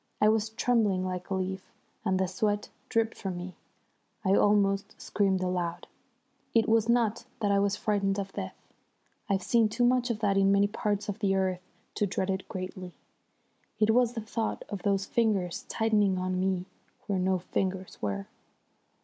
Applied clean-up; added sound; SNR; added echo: none; none; none; none.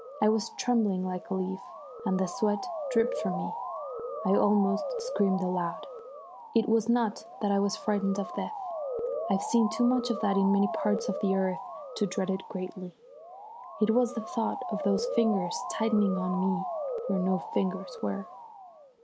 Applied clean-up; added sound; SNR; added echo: none; Motor vehicle (road) / Siren; 7 dB; none.